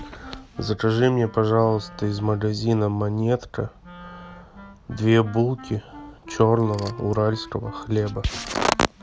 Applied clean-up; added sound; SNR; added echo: none; Wind instrument, woodwind instrument + Mechanisms; 20 dB; none.